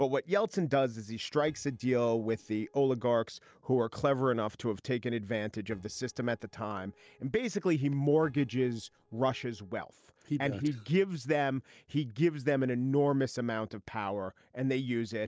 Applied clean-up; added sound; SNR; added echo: neural separator model SepFormer DNS4.